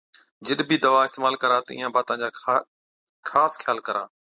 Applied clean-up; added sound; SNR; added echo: none; none; none; none.